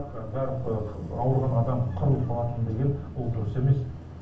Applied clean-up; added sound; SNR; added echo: none; Car passing by; 11 dB; reverberation time 0.4 s.